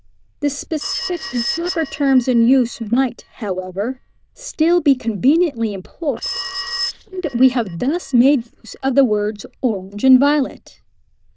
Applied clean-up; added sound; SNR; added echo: neural diffusion model UNIVERSE++.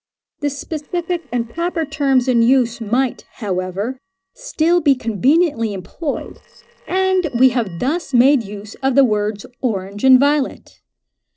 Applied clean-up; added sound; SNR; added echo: neural separator model SepFormer DNS4.